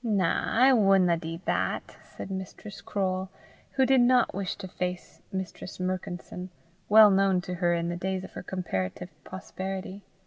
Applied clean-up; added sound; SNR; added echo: none; none; none; none.